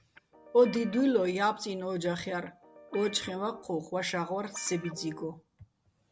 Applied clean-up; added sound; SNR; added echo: none; Guitar; 17 dB; none.